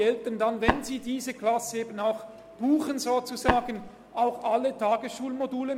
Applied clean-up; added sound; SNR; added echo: none; Tap; 0 dB; none.